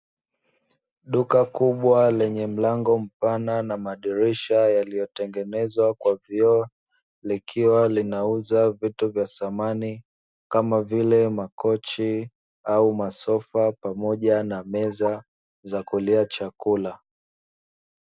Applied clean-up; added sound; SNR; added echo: none; none; none; none.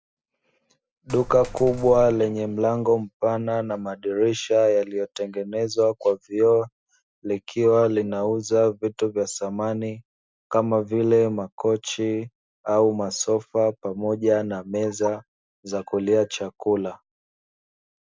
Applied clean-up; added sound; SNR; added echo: none; Coin (dropping); 13 dB; none.